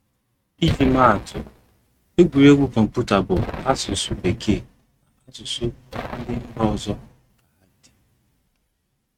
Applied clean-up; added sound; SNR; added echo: neural mask model RNNoise.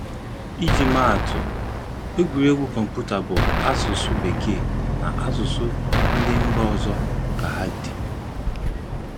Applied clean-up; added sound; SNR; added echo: none; Boat, Water vehicle + Explosion; -2 dB; none.